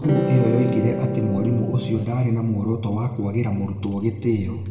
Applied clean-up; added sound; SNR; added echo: none; Electric guitar / Strum; 3 dB; reverberation time 1.4 s.